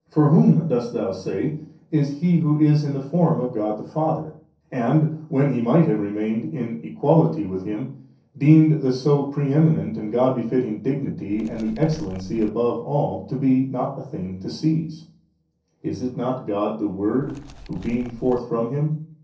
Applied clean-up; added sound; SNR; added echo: neural separator model SepFormer DNS4.